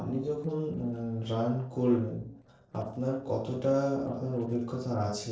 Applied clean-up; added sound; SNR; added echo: neural separator model SepFormer DNS4.